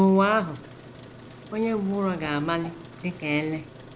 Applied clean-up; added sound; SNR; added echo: none; Whoosh, swoosh, swish + Truck; 17 dB; none.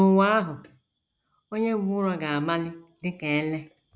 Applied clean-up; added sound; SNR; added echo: none; none; none; none.